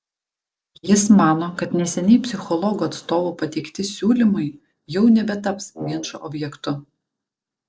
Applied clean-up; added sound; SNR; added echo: neural separator model SepFormer DNS4.